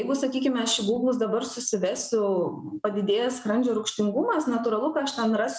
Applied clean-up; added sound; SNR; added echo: none; none; none; none.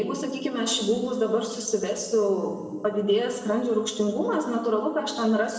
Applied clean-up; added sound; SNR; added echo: none; none; none; reverberation time 1.5 s.